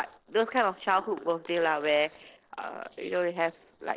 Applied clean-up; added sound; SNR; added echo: neural separator model SepFormer DNS4.